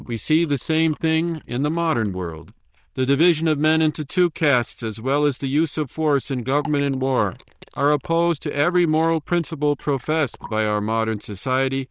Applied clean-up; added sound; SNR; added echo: neural diffusion model UNIVERSE++.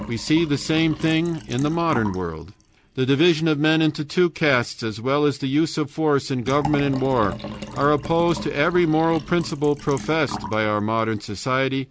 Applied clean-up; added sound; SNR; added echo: none; Liquid; 15 dB; none.